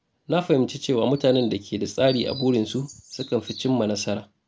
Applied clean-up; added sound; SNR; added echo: none; Chirp, tweet; 17 dB; none.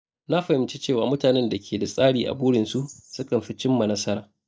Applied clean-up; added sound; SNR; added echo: neural mask model DeepFilterNet 3.